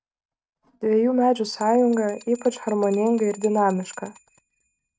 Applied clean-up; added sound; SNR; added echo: neural mask model RNNoise.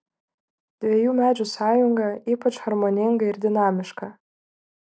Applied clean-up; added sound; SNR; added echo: none; none; none; none.